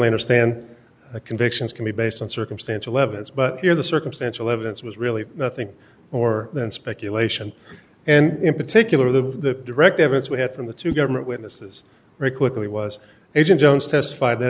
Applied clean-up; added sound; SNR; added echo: none; Whoosh, swoosh, swish; 19 dB; none.